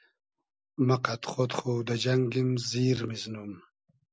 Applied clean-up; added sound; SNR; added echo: none; none; none; none.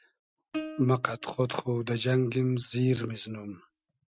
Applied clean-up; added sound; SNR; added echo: neural mask model RNNoise.